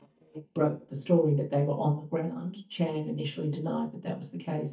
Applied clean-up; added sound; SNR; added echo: neural mask model DeepFilterNet 3.